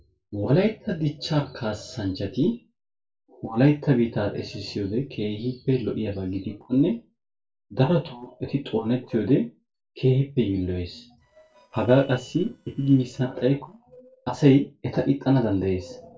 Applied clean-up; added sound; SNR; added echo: neural separator model SepFormer DNS4.